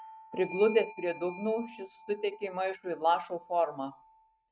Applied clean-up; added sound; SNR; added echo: neural mask model RNNoise.